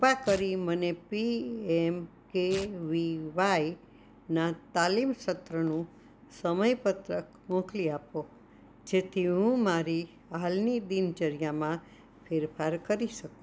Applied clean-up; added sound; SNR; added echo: none; Tearing; 19 dB; none.